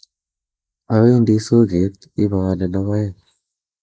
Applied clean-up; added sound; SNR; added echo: neural mask model Resemble Enhance denoiser.